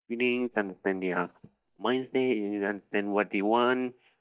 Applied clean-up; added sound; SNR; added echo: neural mask model DeepFilterNet 3.